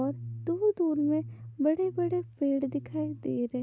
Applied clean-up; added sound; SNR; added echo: none; none; none; none.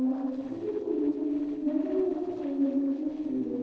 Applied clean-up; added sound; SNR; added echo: neural separator model SepFormer DNS4.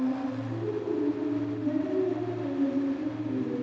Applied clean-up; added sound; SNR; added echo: none; Engine starting; 16 dB; reverberation time 2.1 s.